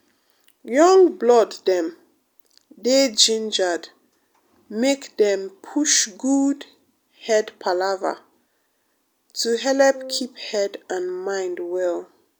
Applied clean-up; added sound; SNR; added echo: none; Wind instrument, woodwind instrument; 16 dB; none.